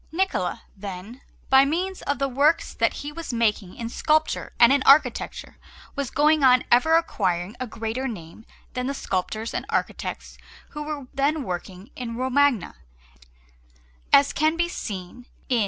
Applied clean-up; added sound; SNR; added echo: none; none; none; none.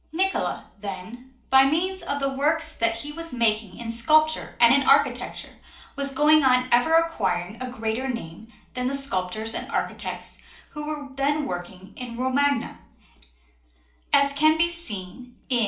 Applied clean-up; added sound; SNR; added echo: none; none; none; reverberation time 0.4 s.